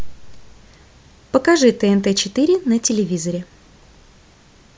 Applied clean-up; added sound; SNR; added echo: none; none; none; none.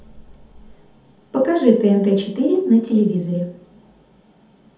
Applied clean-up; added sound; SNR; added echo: none; none; none; reverberation time 0.6 s.